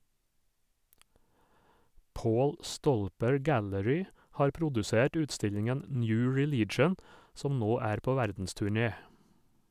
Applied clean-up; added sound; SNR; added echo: none; none; none; none.